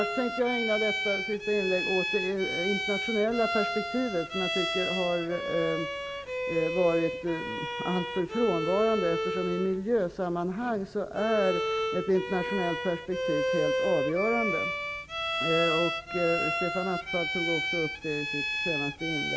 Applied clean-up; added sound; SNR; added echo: none; Bowed string instrument; 2 dB; none.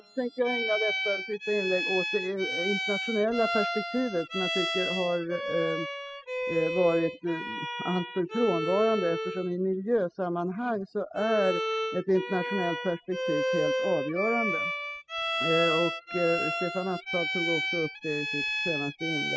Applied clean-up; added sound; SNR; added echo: classical method spectral subtraction.